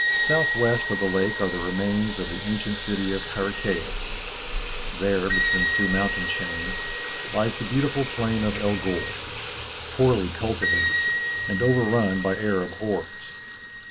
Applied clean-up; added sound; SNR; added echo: none; Sink (filling or washing) / Water tap, faucet + Wind instrument, woodwind instrument; 2 dB; none.